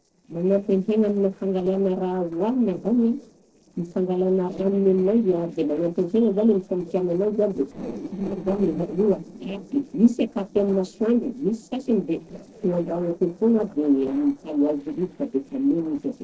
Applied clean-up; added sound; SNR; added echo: neural separator model SepFormer DNS4.